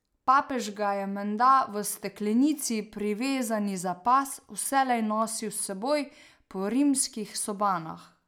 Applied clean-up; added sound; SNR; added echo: none; none; none; none.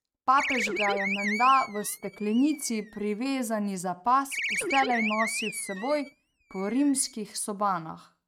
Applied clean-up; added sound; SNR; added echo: neural mask model RNNoise.